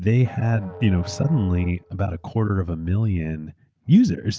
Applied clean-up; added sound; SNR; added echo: none; Musical instrument; 18 dB; none.